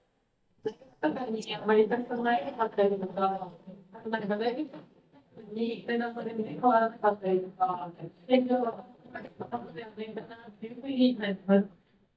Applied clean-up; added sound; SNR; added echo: neural mask model DeepFilterNet 3.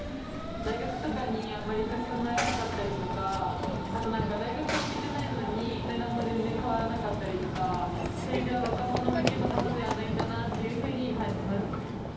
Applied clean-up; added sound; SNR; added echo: none; Run / Train; 0 dB; reverberation time 0.8 s.